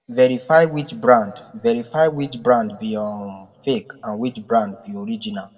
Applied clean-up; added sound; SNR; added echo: none; none; none; reverberation time 1.4 s.